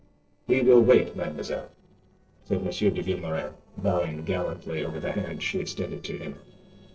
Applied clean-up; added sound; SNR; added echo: neural separator model SepFormer DNS4.